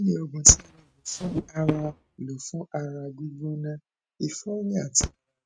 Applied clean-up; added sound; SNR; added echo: neural mask model RNNoise.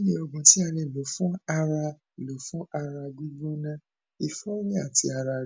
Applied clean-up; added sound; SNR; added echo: none; none; none; none.